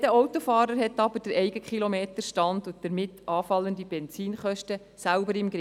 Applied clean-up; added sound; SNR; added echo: none; none; none; none.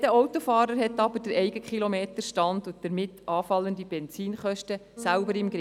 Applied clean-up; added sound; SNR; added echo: none; Bass guitar; 19 dB; none.